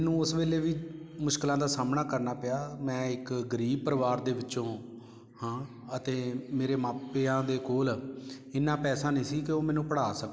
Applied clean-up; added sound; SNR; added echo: none; none; none; none.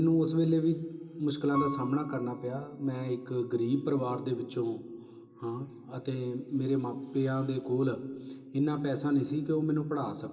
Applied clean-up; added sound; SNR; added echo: none; Piano; 18 dB; reverberation time 0.2 s.